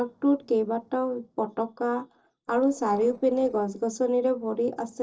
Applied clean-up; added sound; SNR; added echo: neural separator model SepFormer DNS4.